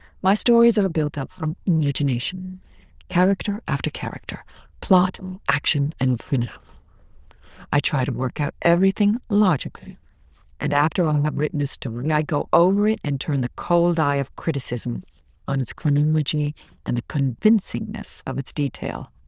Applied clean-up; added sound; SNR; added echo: neural diffusion model UNIVERSE++.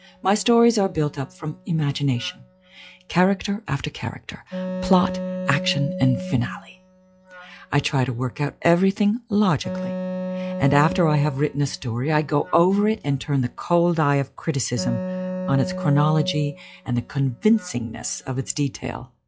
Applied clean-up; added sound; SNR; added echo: classical method log-MMSE.